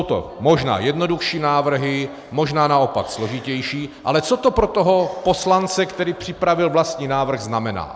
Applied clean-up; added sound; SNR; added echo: none; none; none; none.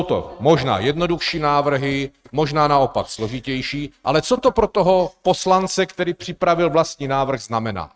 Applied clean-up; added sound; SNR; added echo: neural mask model RNNoise.